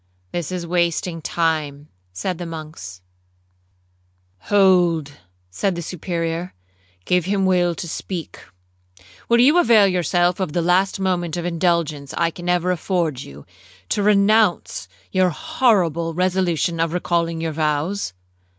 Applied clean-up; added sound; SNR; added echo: none; none; none; none.